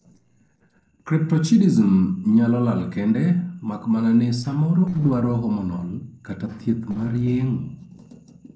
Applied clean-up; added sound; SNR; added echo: neural separator model SepFormer DNS4.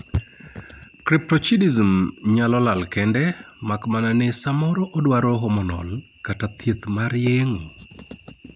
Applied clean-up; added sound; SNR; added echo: none; none; none; none.